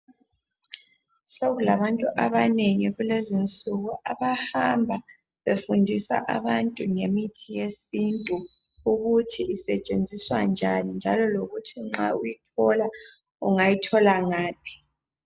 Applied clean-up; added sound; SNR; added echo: none; none; none; none.